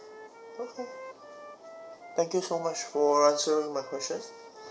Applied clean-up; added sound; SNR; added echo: none; Wind instrument, woodwind instrument; 16 dB; none.